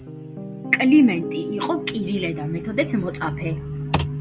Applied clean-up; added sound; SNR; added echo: none; Piano; 10 dB; none.